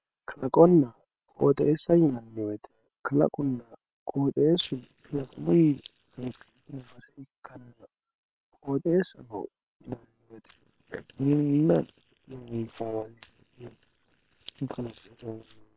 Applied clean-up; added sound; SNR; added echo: neural separator model SepFormer WHAM!.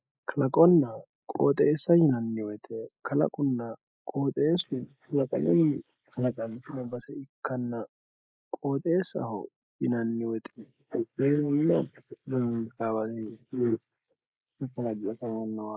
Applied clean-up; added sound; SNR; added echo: neural mask model Resemble Enhance denoiser.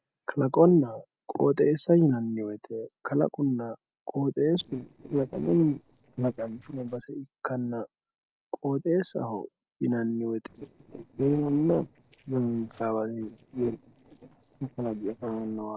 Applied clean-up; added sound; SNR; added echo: neural separator model SepFormer DNS4.